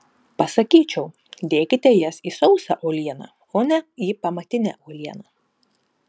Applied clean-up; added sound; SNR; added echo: none; none; none; none.